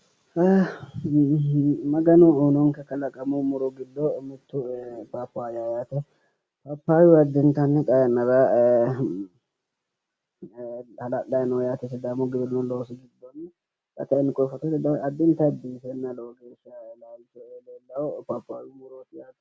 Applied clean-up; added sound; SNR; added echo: none; none; none; none.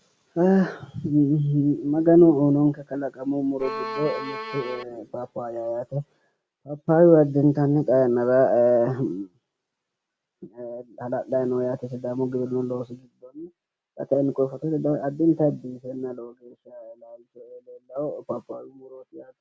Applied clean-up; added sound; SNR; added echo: none; Bowed string instrument; 8 dB; none.